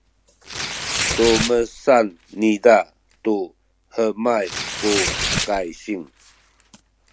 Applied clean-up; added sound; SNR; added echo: none; Tearing; 7 dB; none.